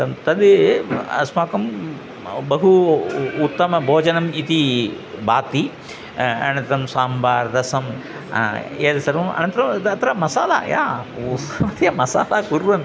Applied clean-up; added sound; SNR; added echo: none; none; none; none.